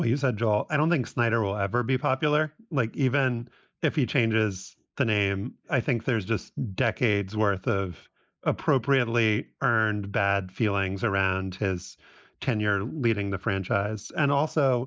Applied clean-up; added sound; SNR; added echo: neural mask model Resemble Enhance denoiser.